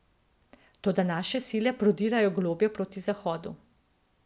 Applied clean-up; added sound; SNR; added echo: none; none; none; none.